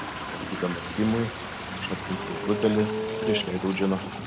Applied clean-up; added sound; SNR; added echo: none; Trickle, dribble / Toilet flush + Engine starting; 3 dB; none.